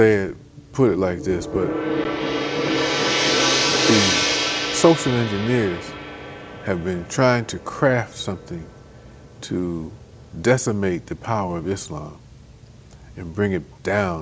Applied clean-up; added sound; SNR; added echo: none; Gong; 3 dB; none.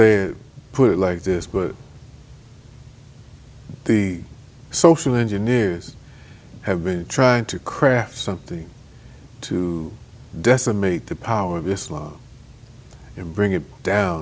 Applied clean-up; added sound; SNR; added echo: none; none; none; none.